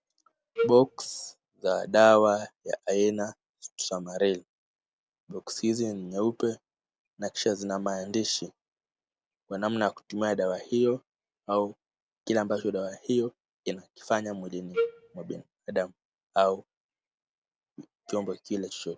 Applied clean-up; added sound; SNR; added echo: none; Wind instrument, woodwind instrument; 1 dB; none.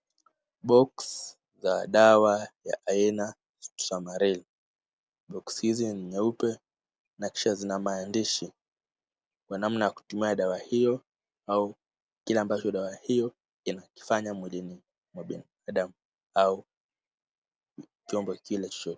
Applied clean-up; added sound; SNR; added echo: none; none; none; none.